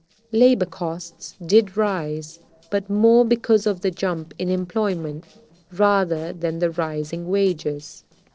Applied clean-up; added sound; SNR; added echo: neural separator model SepFormer DNS4.